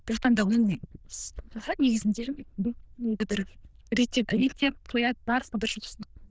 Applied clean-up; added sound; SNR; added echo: neural diffusion model UNIVERSE++.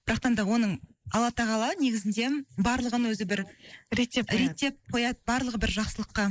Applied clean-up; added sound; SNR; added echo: neural mask model Resemble Enhance denoiser.